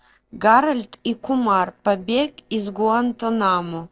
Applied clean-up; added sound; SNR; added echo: neural separator model SepFormer DNS4.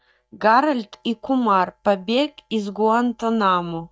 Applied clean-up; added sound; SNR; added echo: neural mask model DeepFilterNet 3.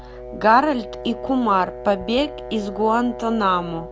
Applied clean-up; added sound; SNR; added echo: none; Brass instrument; 13 dB; none.